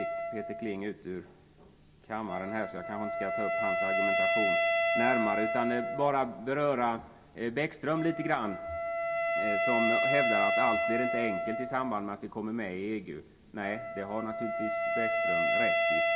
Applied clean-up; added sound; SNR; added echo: none; Wind instrument, woodwind instrument; -2 dB; reverberation time 1.4 s.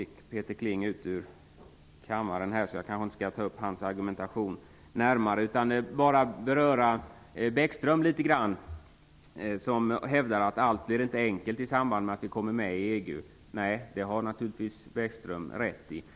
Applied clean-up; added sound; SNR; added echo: none; none; none; none.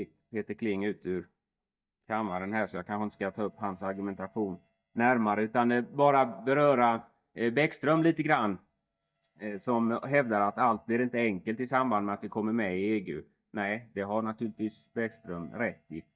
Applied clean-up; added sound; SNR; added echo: neural mask model DeepFilterNet 3.